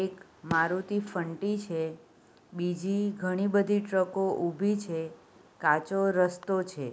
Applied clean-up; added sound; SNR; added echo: none; Fireworks; 19 dB; none.